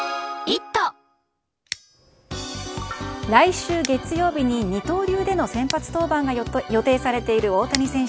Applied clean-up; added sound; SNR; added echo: none; Scissors; 17 dB; none.